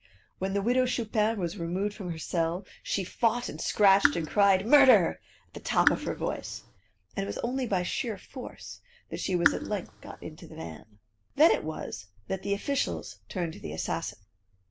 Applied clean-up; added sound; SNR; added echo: none; Raindrop / Drip; 4 dB; none.